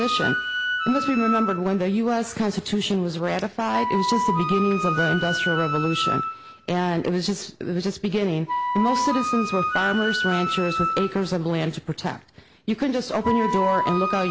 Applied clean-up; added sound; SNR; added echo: none; Wind instrument, woodwind instrument; 3 dB; none.